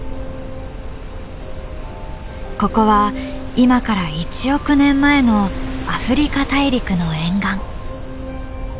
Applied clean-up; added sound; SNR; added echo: none; none; none; none.